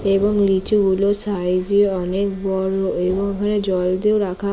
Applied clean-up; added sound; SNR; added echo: none; none; none; none.